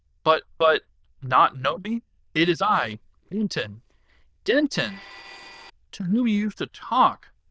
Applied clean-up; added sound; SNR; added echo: neural diffusion model UNIVERSE++.